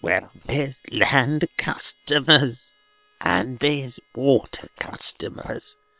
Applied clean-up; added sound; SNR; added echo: neural separator model SepFormer WHAM!.